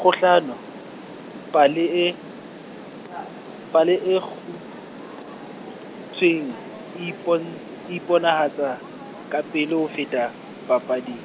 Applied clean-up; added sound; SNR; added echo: none; Rain; 14 dB; none.